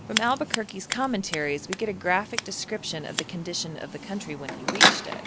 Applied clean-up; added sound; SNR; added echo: none; Scissors; -1 dB; none.